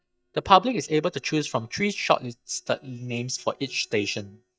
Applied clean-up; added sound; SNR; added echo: neural mask model DeepFilterNet 3.